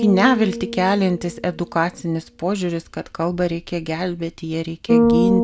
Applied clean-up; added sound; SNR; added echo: none; Bass guitar; 3 dB; none.